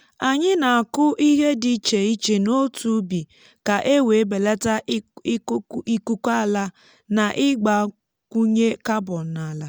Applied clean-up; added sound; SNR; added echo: none; none; none; none.